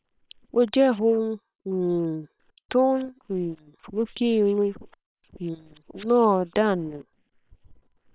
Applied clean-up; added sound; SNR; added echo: neural separator model SepFormer WHAM!.